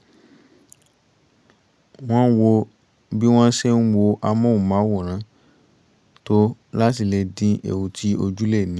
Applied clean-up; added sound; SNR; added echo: none; none; none; none.